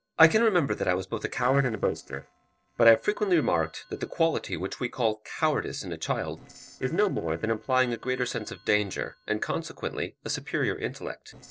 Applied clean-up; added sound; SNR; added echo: neural separator model SepFormer DNS4.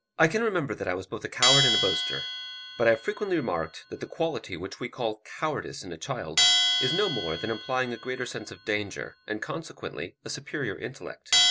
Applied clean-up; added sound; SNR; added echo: none; Bell; 0 dB; none.